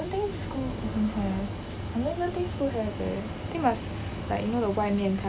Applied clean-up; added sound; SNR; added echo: none; none; none; none.